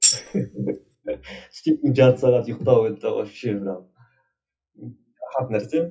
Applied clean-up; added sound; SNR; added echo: classical method WPE with log-MMSE.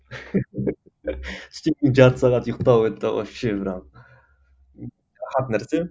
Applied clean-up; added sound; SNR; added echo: none; none; none; none.